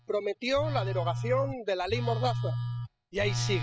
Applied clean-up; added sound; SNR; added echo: classical method spectral subtraction.